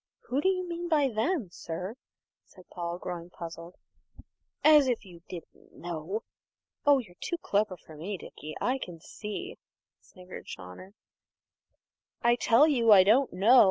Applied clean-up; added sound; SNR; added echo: none; none; none; none.